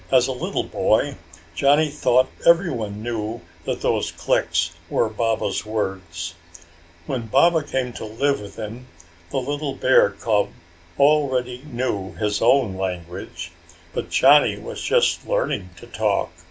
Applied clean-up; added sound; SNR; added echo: none; none; none; none.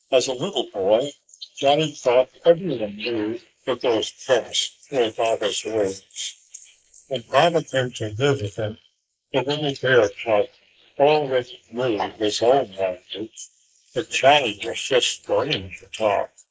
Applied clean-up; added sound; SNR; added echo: neural mask model Resemble Enhance denoiser.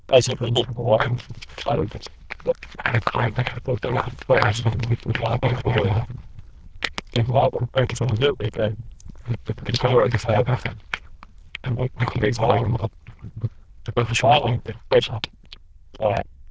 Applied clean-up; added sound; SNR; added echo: neural diffusion model UNIVERSE++.